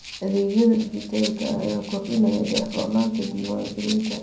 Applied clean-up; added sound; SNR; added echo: none; Rattle (instrument); 14 dB; reverberation time 0.6 s.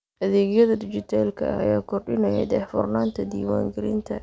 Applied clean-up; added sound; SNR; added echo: none; none; none; none.